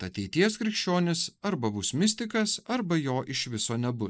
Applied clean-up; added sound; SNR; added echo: neural mask model Resemble Enhance denoiser.